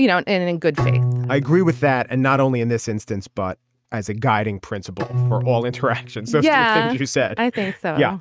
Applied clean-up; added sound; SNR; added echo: neural mask model RNNoise.